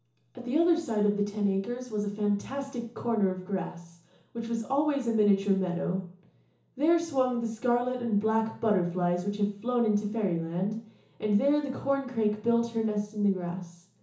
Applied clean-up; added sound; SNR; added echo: none; none; none; reverberation time 0.8 s.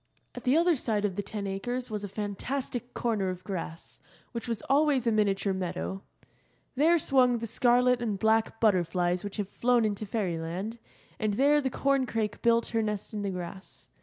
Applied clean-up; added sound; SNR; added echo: none; none; none; none.